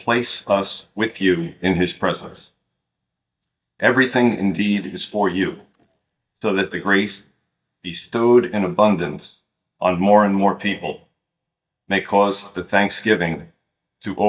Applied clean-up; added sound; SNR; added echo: neural mask model DeepFilterNet 3.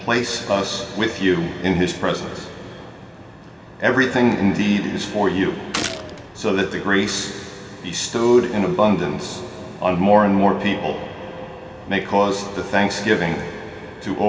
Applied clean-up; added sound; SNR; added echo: none; Gunshot, gunfire; 10 dB; reverberation time 2.5 s.